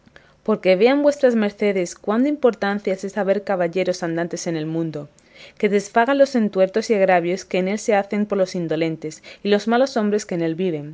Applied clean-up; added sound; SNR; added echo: none; none; none; none.